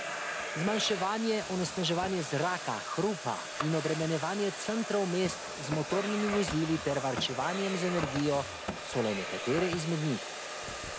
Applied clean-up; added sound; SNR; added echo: none; Domestic sounds, home sounds; 6 dB; none.